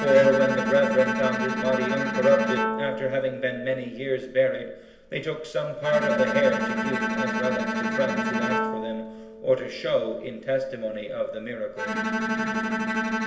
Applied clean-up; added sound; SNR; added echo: none; Bowed string instrument; 3 dB; reverberation time 1.4 s.